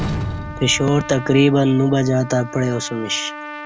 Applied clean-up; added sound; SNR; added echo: none; Slam + Trumpet; 11 dB; none.